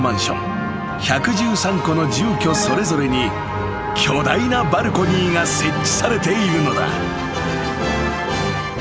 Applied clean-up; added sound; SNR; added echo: none; none; none; none.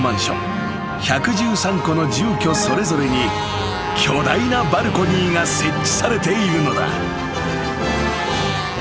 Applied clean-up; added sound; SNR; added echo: none; Motorcycle; 14 dB; none.